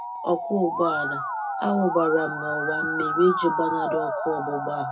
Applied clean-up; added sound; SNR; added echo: none; Musical instrument; 2 dB; reverberation time 0.2 s.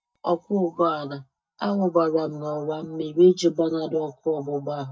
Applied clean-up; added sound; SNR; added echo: neural mask model DeepFilterNet 3.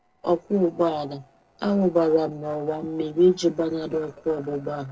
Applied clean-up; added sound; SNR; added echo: neural separator model SepFormer DNS4.